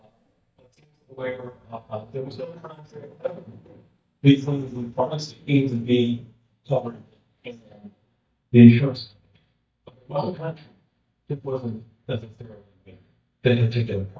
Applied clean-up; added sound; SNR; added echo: neural mask model DeepFilterNet 3.